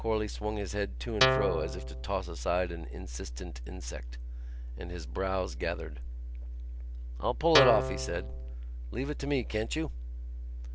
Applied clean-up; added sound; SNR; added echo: none; Guitar; -2 dB; none.